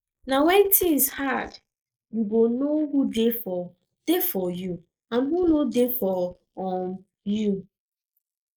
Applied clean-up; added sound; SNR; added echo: neural mask model Resemble Enhance denoiser.